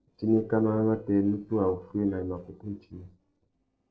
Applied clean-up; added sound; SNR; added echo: neural separator model SepFormer DNS4.